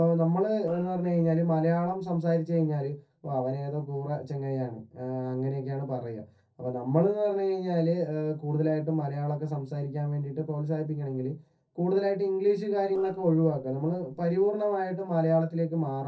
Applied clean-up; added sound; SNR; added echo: neural separator model SepFormer DNS4.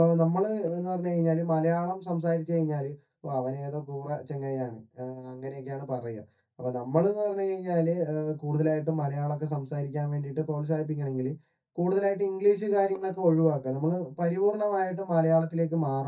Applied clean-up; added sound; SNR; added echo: neural mask model DeepFilterNet 3.